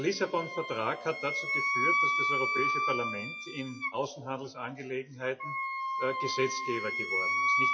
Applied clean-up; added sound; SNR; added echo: classical method WPE with log-MMSE.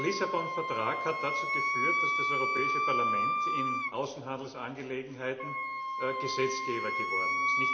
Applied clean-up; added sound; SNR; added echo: none; Wind instrument, woodwind instrument; -4 dB; reverberation time 0.8 s.